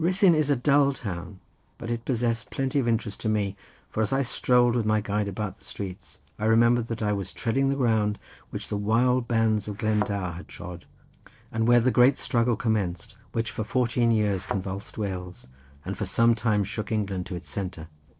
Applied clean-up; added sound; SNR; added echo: neural separator model SepFormer DNS4.